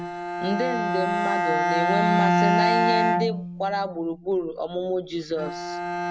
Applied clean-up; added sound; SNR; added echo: none; Bowed string instrument; -4 dB; none.